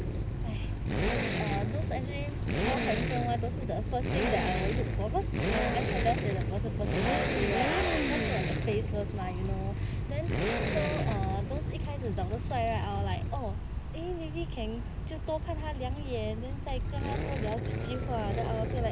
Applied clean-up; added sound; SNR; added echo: none; Accelerating, revving, vroom; 0 dB; none.